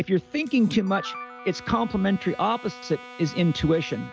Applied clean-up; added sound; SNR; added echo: none; Brass instrument + Camera; 17 dB; none.